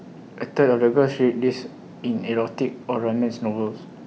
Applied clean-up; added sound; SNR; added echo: none; none; none; none.